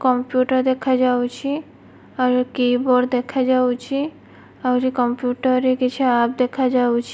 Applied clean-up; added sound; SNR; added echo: none; none; none; none.